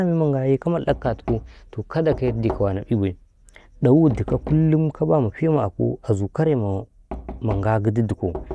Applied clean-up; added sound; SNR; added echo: none; Knock; 15 dB; none.